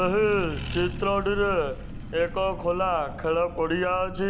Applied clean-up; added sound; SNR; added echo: none; Accelerating, revving, vroom; 9 dB; none.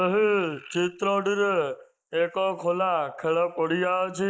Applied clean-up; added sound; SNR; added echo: neural mask model Resemble Enhance denoiser.